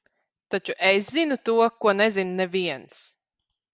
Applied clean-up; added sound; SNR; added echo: none; none; none; none.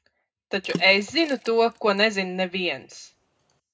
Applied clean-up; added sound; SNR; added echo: none; Water / Splash, splatter; 16 dB; reverberation time 0.2 s.